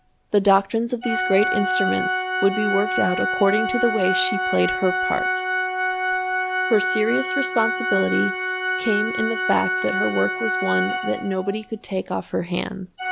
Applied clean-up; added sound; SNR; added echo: none; Organ; 1 dB; none.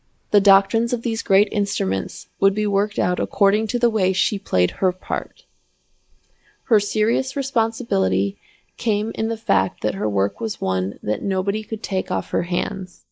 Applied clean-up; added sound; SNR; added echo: neural mask model Resemble Enhance denoiser.